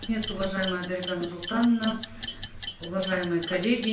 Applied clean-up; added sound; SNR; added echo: none; Clock; -3 dB; reverberation time 0.3 s.